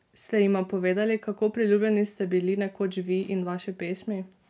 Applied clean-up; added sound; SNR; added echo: none; none; none; none.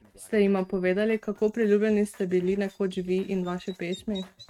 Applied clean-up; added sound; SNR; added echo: neural mask model RNNoise.